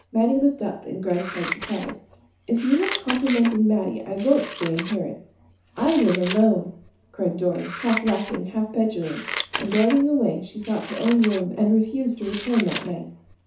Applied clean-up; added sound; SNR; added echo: none; Scissors; 12 dB; reverberation time 0.9 s.